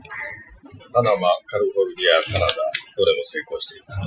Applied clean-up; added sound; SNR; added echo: classical method Wiener filter.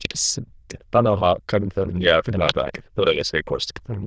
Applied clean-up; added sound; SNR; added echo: neural diffusion model UNIVERSE++.